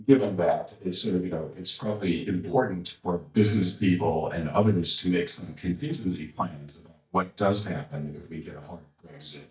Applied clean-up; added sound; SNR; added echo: neural mask model DeepFilterNet 3.